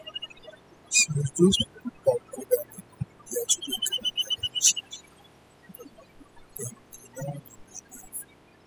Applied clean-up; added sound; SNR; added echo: classical method spectral subtraction.